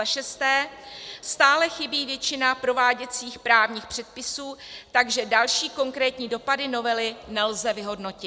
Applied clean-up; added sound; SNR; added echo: none; none; none; none.